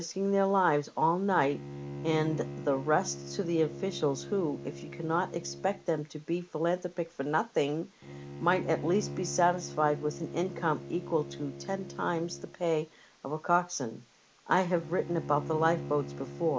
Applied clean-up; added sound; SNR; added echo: none; Bowed string instrument; 12 dB; none.